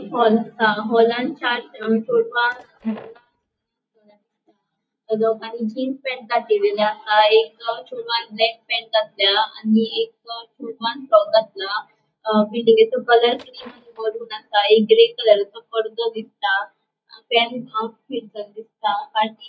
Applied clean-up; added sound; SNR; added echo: neural mask model DeepFilterNet 3.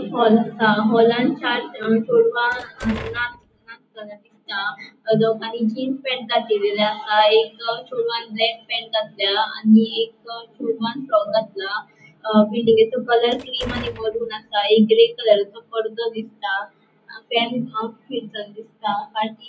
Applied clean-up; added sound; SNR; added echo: none; Door; 15 dB; reverberation time 0.4 s.